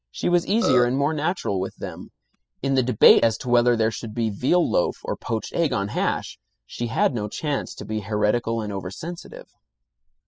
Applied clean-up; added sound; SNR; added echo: classical method spectral subtraction.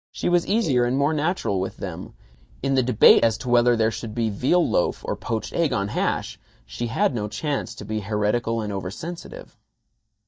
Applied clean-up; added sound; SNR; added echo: neural mask model DeepFilterNet 3.